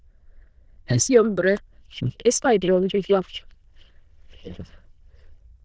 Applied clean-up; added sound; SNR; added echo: neural diffusion model UNIVERSE++.